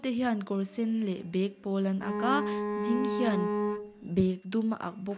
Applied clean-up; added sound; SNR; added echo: none; Bowed string instrument; 1 dB; none.